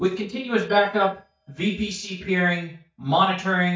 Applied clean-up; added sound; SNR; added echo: neural mask model DeepFilterNet 3.